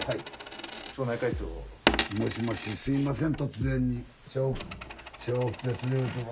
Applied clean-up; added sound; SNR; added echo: none; Coin (dropping) + Bass drum; 5 dB; none.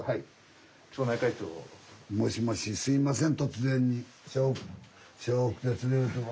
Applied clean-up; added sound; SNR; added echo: none; none; none; none.